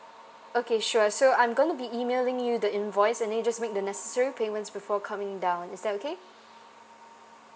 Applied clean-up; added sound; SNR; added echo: none; none; none; none.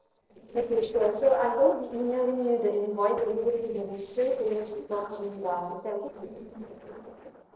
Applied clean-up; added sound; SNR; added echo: neural separator model SepFormer DNS4.